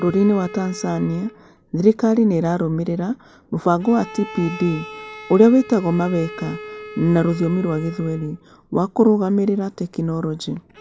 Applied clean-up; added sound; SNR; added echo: none; Bowed string instrument; 19 dB; none.